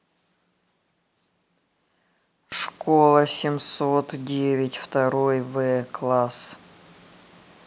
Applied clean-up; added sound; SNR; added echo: none; none; none; none.